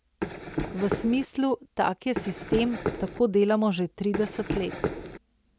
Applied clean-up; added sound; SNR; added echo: none; Run; 4 dB; none.